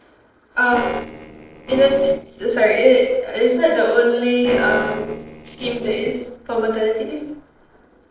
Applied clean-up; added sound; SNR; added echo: neural separator model SepFormer DNS4.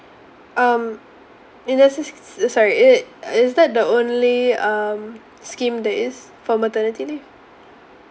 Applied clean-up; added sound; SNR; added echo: none; none; none; none.